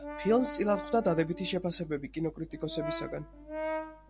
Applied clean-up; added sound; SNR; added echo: none; Brass instrument; 9 dB; none.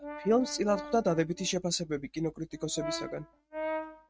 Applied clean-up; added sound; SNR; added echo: neural mask model RNNoise.